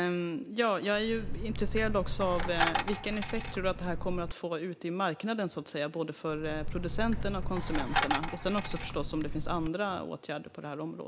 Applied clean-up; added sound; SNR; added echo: none; Coin (dropping); 0 dB; none.